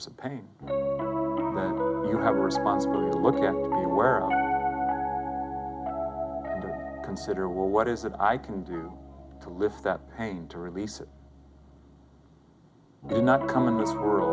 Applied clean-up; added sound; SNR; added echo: none; Piano; 0 dB; none.